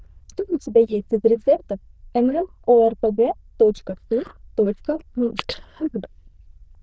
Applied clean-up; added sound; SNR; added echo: neural diffusion model UNIVERSE++.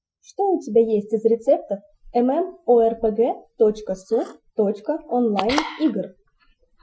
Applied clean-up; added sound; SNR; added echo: classical method Wiener filter.